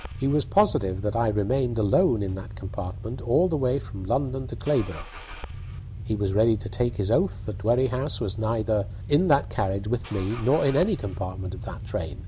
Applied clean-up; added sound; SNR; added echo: none; Engine starting / Car; 10 dB; none.